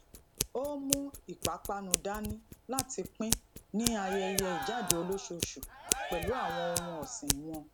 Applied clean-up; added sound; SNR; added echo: none; Cheering + Scissors; 0 dB; none.